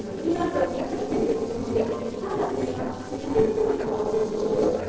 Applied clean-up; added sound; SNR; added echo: neural separator model SepFormer DNS4.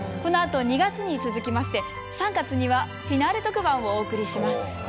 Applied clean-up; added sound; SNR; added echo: none; none; none; none.